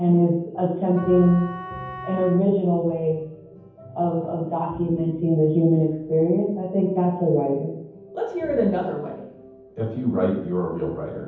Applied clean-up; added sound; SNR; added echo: none; Wind instrument, woodwind instrument; 15 dB; reverberation time 0.9 s.